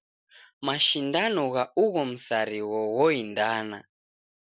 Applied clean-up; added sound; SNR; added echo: none; none; none; none.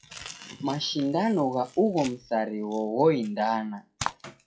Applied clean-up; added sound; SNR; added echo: classical method WPE with log-MMSE.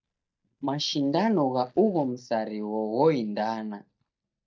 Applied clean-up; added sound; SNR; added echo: neural mask model DeepFilterNet 3.